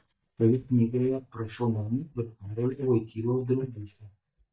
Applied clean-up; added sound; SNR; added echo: neural mask model DeepFilterNet 3.